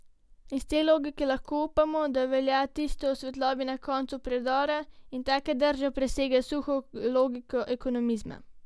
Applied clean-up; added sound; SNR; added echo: none; none; none; none.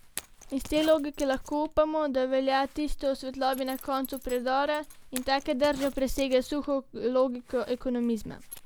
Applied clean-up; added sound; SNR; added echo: none; Zipper (clothing); 20 dB; none.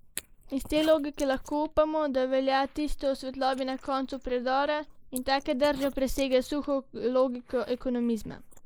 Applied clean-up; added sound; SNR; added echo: neural mask model Resemble Enhance denoiser.